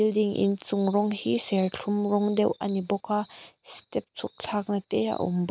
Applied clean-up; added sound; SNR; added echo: none; none; none; none.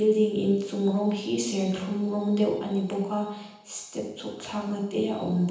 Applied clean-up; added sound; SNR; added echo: none; none; none; reverberation time 0.9 s.